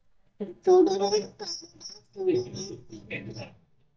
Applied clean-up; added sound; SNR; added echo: neural mask model DeepFilterNet 3.